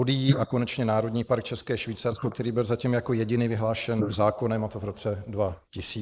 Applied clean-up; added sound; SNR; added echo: neural mask model Resemble Enhance denoiser.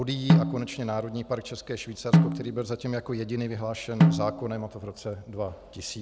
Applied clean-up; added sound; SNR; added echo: none; Snare drum; -5 dB; none.